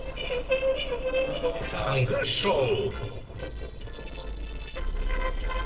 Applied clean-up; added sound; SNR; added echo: neural separator model SepFormer DNS4.